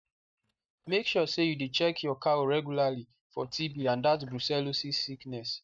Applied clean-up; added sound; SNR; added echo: neural mask model DeepFilterNet 3.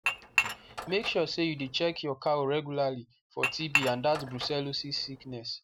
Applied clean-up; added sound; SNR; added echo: none; Dishes, pots, and pans / Chink, clink; 3 dB; none.